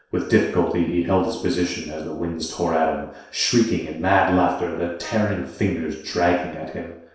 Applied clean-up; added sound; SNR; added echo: neural separator model SepFormer DNS4.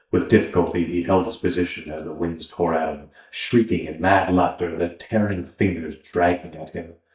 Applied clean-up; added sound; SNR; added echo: neural mask model DeepFilterNet 3.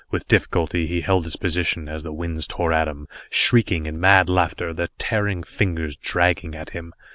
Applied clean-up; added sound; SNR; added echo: none; none; none; none.